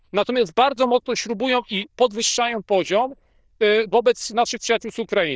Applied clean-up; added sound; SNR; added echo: neural diffusion model UNIVERSE++.